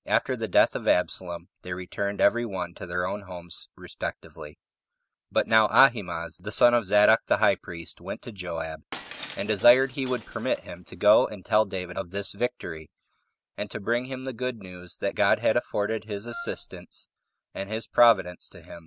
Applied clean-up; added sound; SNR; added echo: none; Wind instrument, woodwind instrument + Shatter; 16 dB; none.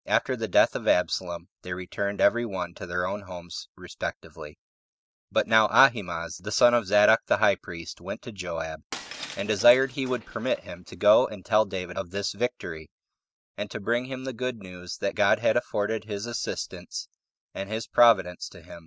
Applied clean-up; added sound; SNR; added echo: neural mask model DeepFilterNet 3.